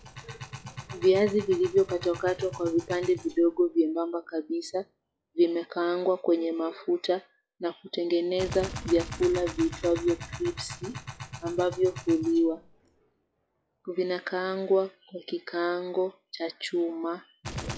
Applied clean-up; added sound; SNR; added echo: classical method log-MMSE.